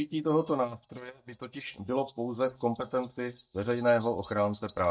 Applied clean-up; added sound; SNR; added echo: neural mask model DeepFilterNet 3.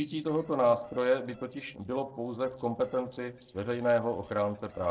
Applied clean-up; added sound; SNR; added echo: neural separator model SepFormer DNS4.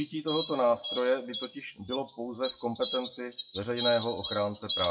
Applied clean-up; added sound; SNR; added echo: classical method WPE with log-MMSE.